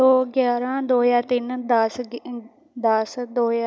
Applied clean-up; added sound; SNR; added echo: none; none; none; none.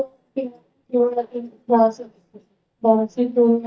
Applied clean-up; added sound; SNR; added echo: neural mask model DeepFilterNet 3.